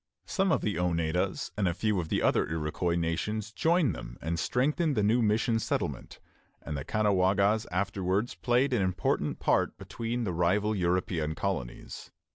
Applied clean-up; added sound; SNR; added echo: none; none; none; none.